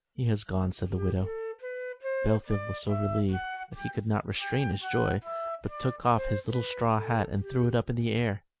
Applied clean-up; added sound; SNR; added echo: none; Wind instrument, woodwind instrument; 9 dB; none.